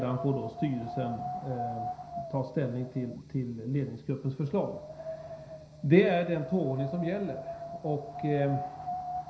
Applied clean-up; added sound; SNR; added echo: none; Wind; 9 dB; reverberation time 0.5 s.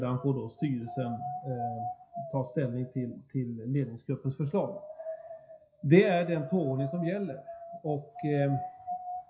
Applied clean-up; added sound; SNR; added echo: classical method WPE with log-MMSE.